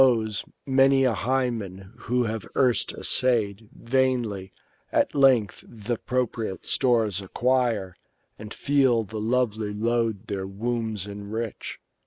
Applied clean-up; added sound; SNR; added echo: neural mask model Resemble Enhance denoiser.